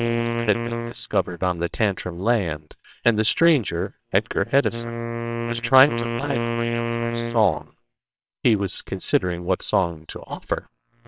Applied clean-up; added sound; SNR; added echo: neural separator model SepFormer WHAMR!.